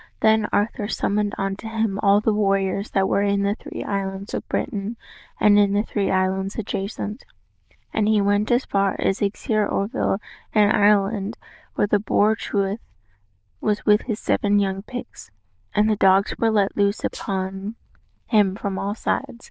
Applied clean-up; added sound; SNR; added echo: neural diffusion model UNIVERSE++.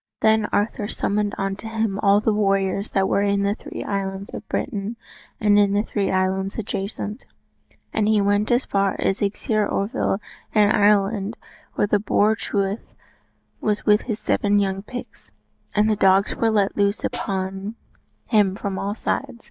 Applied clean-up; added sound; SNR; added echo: neural mask model DeepFilterNet 3.